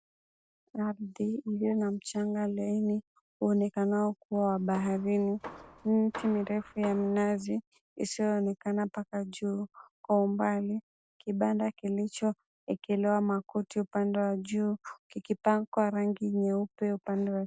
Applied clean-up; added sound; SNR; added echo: none; Hammer; 16 dB; none.